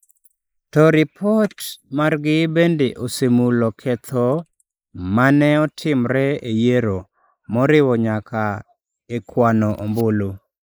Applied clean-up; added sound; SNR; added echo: neural mask model Resemble Enhance denoiser.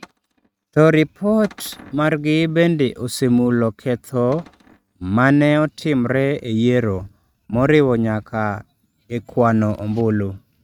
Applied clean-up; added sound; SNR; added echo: neural mask model RNNoise.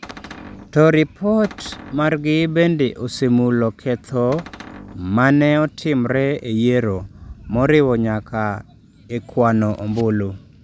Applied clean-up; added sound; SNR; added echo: none; Cupboard open or close; 18 dB; none.